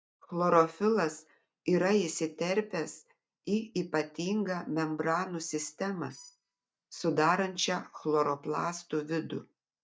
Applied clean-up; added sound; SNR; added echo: neural mask model DeepFilterNet 3.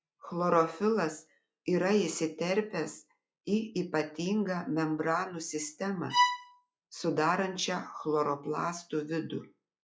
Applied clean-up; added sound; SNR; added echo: classical method log-MMSE.